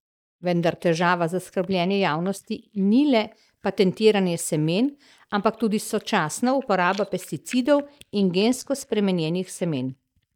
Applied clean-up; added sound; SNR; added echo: neural mask model DeepFilterNet 3.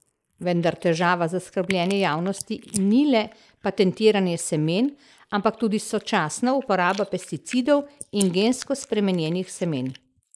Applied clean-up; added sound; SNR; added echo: neural mask model Resemble Enhance denoiser.